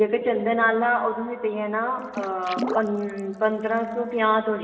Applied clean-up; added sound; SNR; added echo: none; Water / Splash, splatter; 11 dB; reverberation time 1.9 s.